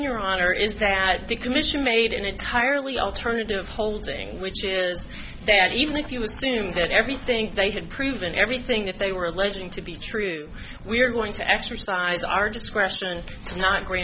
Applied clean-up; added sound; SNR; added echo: none; none; none; none.